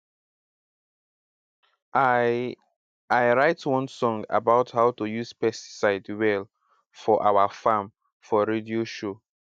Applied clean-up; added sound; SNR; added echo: none; none; none; none.